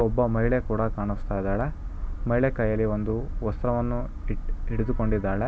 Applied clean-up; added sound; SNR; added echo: none; none; none; none.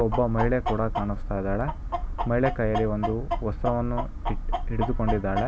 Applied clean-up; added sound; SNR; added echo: none; Chicken, rooster; 8 dB; none.